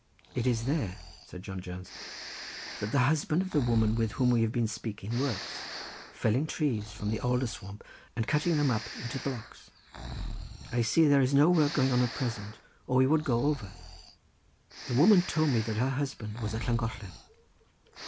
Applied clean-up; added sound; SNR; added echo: none; Breathing; 13 dB; none.